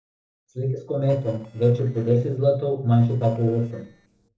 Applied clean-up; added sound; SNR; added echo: neural separator model SepFormer DNS4.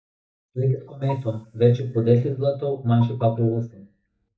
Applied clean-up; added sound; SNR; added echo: neural mask model DeepFilterNet 3.